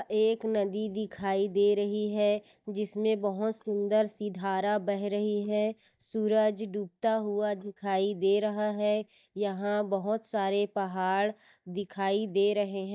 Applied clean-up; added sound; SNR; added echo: neural mask model DeepFilterNet 3.